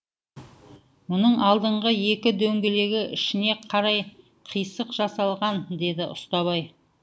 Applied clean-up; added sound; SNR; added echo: none; none; none; none.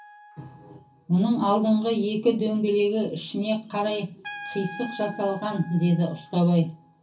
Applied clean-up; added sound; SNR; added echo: none; Trumpet; 19 dB; reverberation time 0.3 s.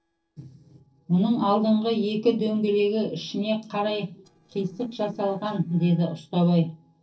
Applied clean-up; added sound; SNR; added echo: neural separator model SepFormer DNS4.